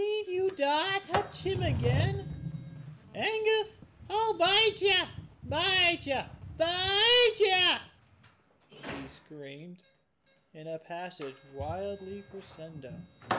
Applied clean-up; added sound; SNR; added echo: none; Sliding door; 9 dB; none.